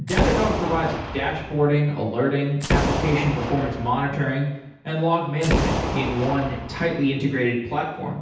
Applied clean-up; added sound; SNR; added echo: none; Boom; 4 dB; reverberation time 0.9 s.